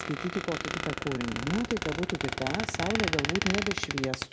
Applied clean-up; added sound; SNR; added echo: none; Squeak; 1 dB; none.